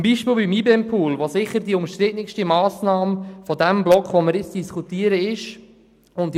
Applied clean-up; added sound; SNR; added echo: none; none; none; none.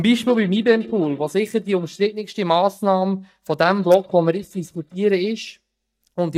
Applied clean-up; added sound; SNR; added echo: neural mask model DeepFilterNet 3.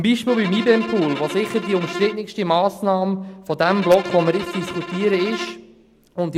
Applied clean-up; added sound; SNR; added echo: none; Bowed string instrument; 11 dB; none.